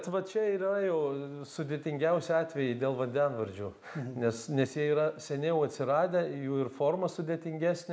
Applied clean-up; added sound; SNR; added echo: none; none; none; none.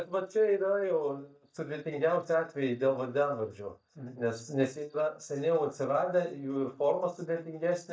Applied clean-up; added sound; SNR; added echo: neural mask model DeepFilterNet 3.